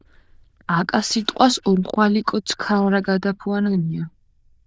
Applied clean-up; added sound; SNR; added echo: neural diffusion model UNIVERSE++.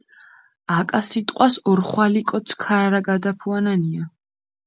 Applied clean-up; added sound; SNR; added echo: none; none; none; none.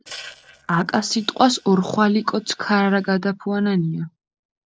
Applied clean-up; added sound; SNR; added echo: neural separator model SepFormer DNS4.